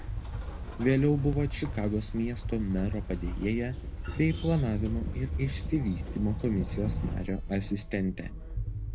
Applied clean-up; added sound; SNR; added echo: none; Train; 4 dB; none.